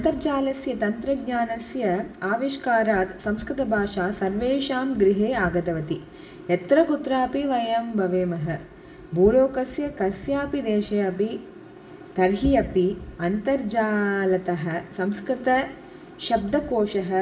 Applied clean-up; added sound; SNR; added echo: none; none; none; reverberation time 1.4 s.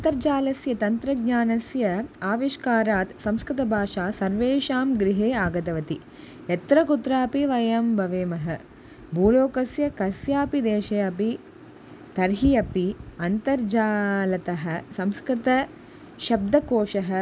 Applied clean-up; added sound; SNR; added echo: none; none; none; none.